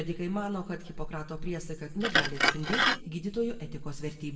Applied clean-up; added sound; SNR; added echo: none; Glass; -3 dB; reverberation time 0.9 s.